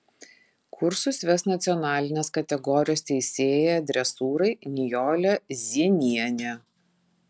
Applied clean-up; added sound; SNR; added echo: none; none; none; none.